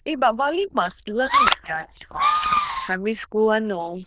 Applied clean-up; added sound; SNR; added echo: neural diffusion model UNIVERSE++.